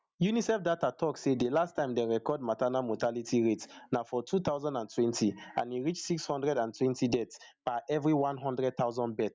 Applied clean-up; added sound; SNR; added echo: none; none; none; none.